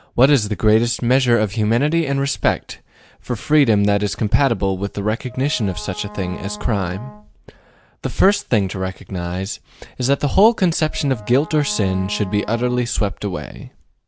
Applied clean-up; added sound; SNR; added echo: none; Wind instrument, woodwind instrument; 19 dB; none.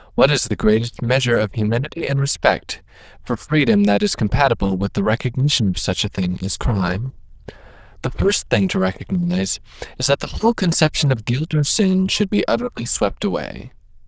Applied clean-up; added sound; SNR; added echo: neural diffusion model UNIVERSE++.